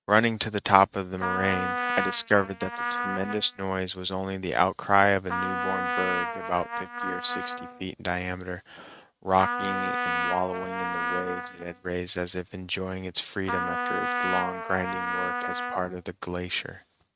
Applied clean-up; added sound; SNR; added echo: neural mask model RNNoise.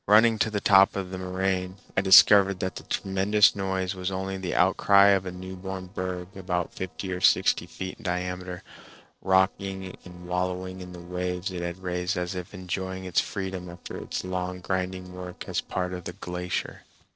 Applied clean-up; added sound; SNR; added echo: neural separator model SepFormer DNS4.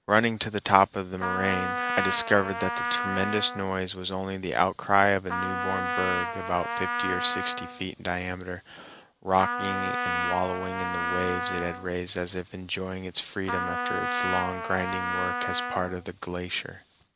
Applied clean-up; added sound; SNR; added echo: none; Trumpet; 4 dB; none.